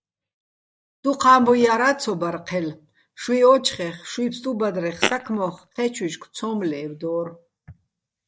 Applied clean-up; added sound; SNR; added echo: neural mask model DeepFilterNet 3.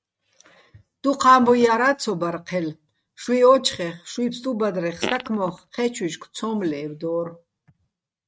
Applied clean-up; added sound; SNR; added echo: neural mask model RNNoise.